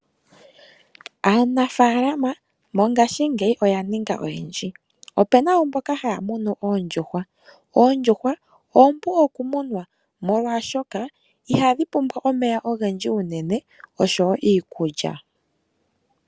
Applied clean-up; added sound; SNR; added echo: none; none; none; none.